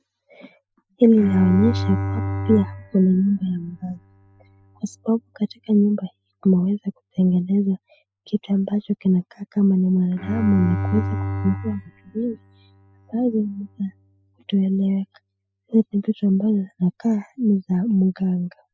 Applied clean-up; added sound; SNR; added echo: classical method spectral subtraction.